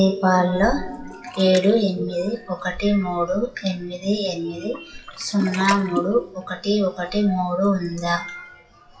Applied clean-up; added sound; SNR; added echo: classical method WPE with log-MMSE.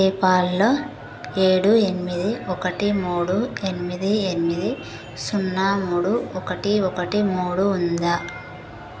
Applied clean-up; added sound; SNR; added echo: none; none; none; none.